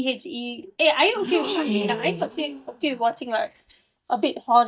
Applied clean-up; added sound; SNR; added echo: neural mask model DeepFilterNet 3.